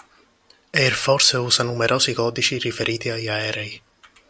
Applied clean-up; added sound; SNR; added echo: none; none; none; none.